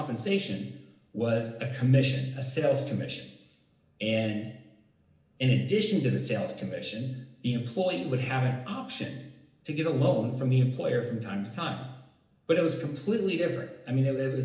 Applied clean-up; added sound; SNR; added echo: none; none; none; reverberation time 0.8 s.